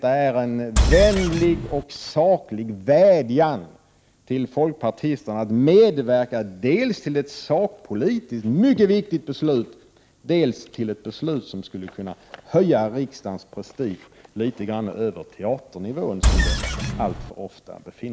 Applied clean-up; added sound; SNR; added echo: none; Engine; -1 dB; none.